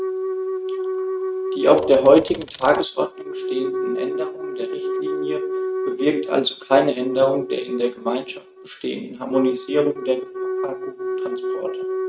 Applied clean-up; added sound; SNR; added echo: neural mask model RNNoise.